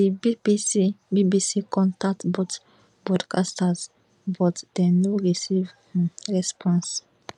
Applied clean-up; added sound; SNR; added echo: none; none; none; none.